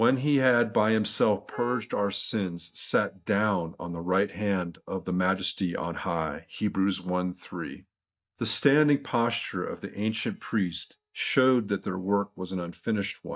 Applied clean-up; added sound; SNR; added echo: neural mask model DeepFilterNet 3.